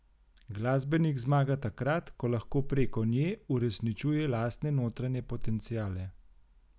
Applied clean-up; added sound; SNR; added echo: none; none; none; none.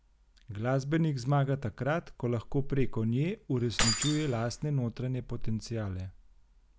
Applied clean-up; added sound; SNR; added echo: none; Keys jangling; 2 dB; none.